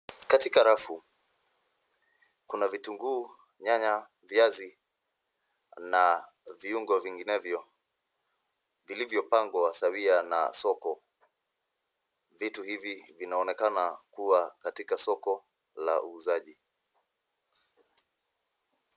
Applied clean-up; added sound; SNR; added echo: none; none; none; none.